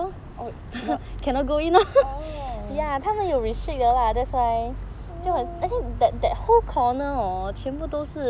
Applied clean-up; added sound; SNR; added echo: none; none; none; none.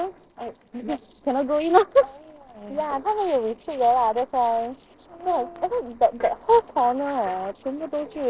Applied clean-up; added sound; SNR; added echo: neural separator model SepFormer DNS4.